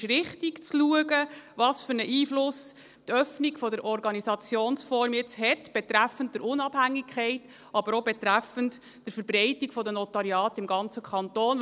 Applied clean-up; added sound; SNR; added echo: none; none; none; none.